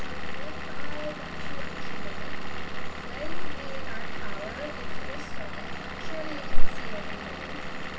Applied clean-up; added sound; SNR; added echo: none; Engine / Vehicle; 15 dB; reverberation time 0.1 s.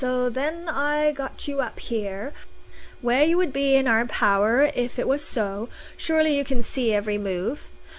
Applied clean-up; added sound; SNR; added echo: none; none; none; none.